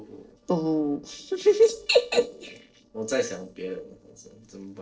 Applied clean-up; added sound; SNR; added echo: neural separator model SepFormer DNS4.